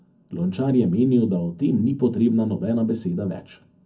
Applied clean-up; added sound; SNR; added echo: none; none; none; reverberation time 0.4 s.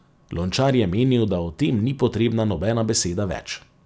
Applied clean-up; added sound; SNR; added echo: none; none; none; none.